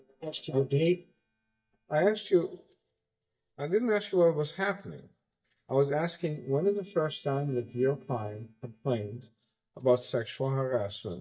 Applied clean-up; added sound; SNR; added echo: neural mask model DeepFilterNet 3.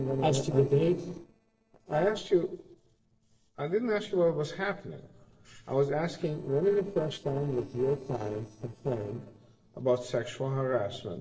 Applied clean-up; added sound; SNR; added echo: neural separator model SepFormer DNS4.